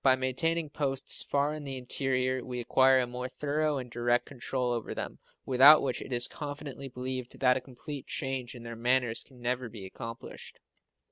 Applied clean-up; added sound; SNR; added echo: none; none; none; none.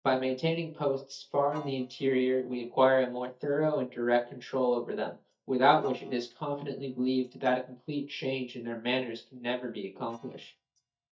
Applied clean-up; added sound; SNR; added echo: neural mask model DeepFilterNet 3.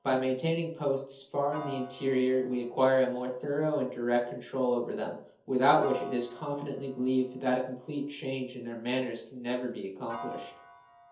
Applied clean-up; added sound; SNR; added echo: none; Piano; 19 dB; reverberation time 0.5 s.